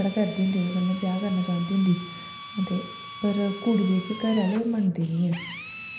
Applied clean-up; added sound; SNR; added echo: none; Drill; 14 dB; reverberation time 0.9 s.